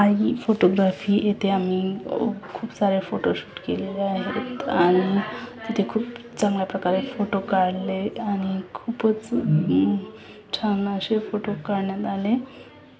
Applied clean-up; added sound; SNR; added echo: none; none; none; none.